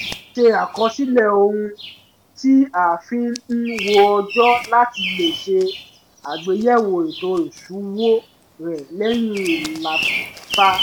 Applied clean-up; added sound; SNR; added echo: none; Bird vocalization, bird call, bird song; 10 dB; none.